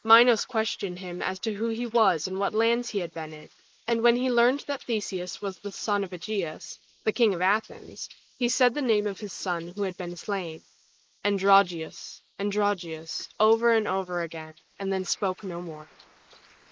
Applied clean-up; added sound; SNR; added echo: neural mask model Resemble Enhance denoiser.